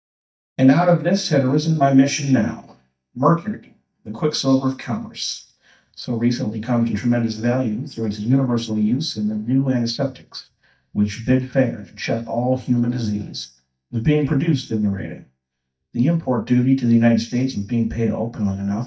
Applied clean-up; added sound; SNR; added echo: neural mask model DeepFilterNet 3.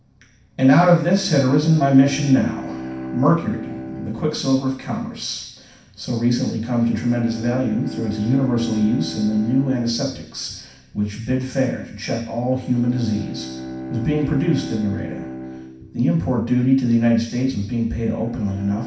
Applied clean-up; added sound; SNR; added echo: none; Bowed string instrument; 13 dB; reverberation time 0.6 s.